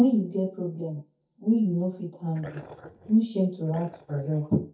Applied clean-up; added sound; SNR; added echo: neural mask model DeepFilterNet 3.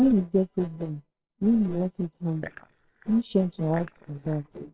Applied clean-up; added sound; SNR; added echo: neural separator model SepFormer WHAMR!.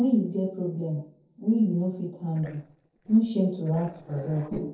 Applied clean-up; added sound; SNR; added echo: neural separator model SepFormer DNS4.